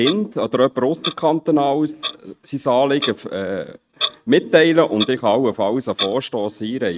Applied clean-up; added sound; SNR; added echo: neural mask model RNNoise.